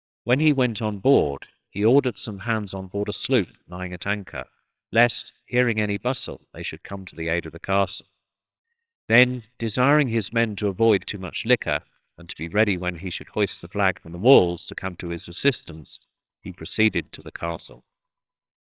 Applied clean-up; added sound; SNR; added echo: neural separator model SepFormer WHAMR!.